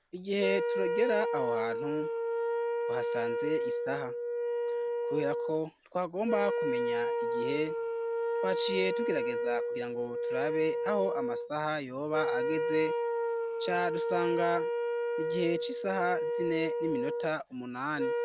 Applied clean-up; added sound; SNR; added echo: none; Wind instrument, woodwind instrument; -2 dB; none.